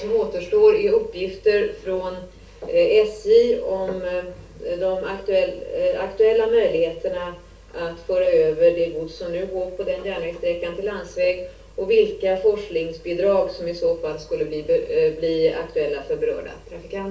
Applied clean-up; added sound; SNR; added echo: none; none; none; reverberation time 0.3 s.